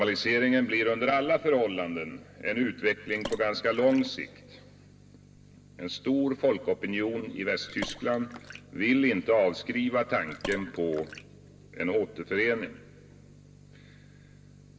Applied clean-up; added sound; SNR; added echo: none; Water / Splash, splatter; 16 dB; reverberation time 2.8 s.